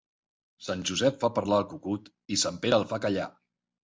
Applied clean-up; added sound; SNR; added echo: none; none; none; none.